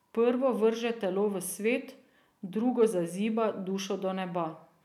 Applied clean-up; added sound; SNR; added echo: none; none; none; none.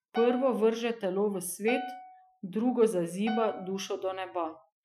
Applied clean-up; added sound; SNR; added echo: classical method Wiener filter.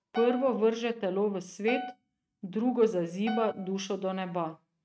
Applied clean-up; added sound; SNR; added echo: neural mask model RNNoise.